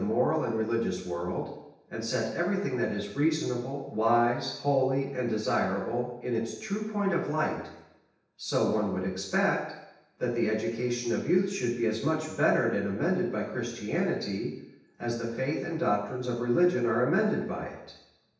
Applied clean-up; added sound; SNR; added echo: none; none; none; reverberation time 0.9 s.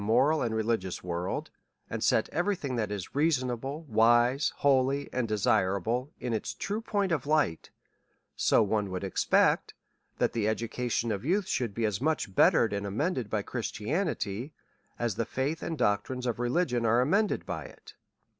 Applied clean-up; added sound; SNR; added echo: none; none; none; none.